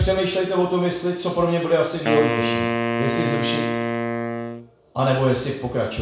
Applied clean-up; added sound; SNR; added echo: none; Wind instrument, woodwind instrument; 2 dB; reverberation time 0.6 s.